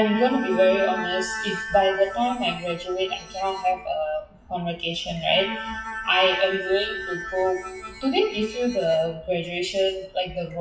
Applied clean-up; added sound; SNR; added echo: classical method WPE with log-MMSE.